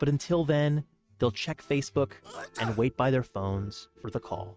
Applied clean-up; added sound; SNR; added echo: neural mask model RNNoise.